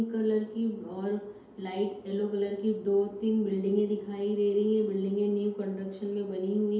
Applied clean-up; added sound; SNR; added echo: none; none; none; reverberation time 2.2 s.